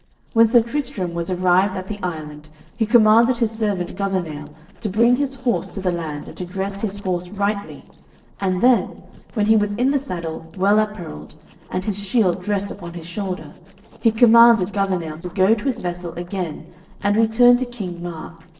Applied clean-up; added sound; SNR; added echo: neural separator model SepFormer DNS4.